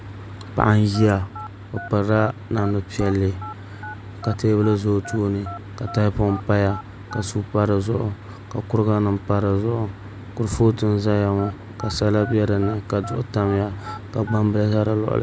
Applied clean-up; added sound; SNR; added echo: none; Telephone; 17 dB; none.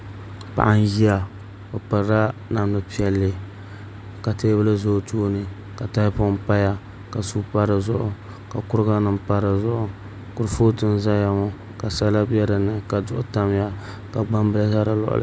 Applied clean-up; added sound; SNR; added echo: none; none; none; none.